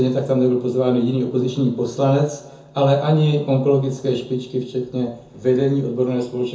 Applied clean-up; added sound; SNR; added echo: none; none; none; reverberation time 0.6 s.